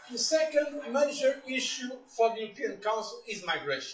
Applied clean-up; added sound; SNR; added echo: classical method WPE with log-MMSE.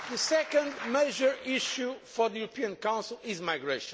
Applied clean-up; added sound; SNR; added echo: none; none; none; none.